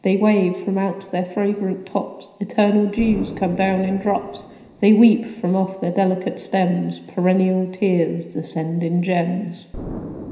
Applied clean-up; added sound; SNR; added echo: none; Explosion; 18 dB; reverberation time 0.9 s.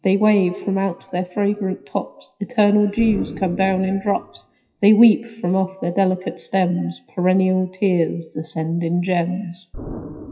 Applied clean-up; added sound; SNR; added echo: classical method WPE with log-MMSE.